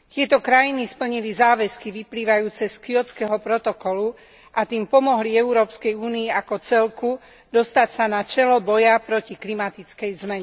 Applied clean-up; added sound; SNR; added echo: none; none; none; none.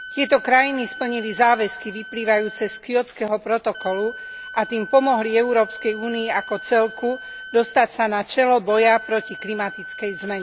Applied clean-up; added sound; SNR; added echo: none; Wind instrument, woodwind instrument; 15 dB; none.